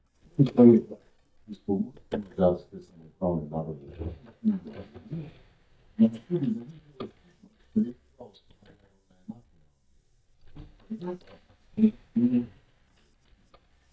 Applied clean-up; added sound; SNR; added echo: neural mask model DeepFilterNet 3.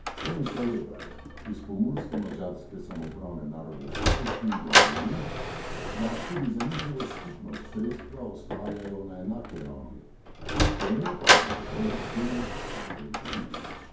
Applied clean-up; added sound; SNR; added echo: none; Sliding door; -4 dB; reverberation time 0.6 s.